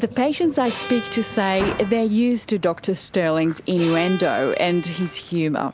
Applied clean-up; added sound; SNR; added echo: none; Bowed string instrument; 15 dB; none.